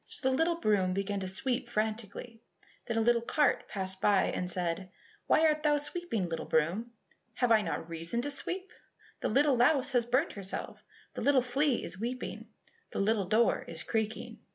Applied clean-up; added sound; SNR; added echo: none; none; none; none.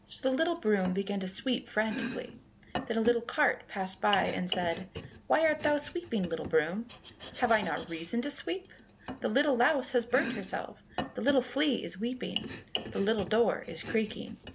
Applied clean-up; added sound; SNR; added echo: none; Domestic sounds, home sounds; 12 dB; none.